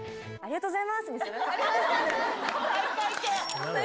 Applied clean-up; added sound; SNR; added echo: none; Accordion; 14 dB; none.